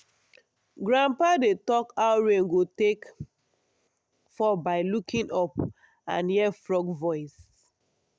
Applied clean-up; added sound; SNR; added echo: none; none; none; none.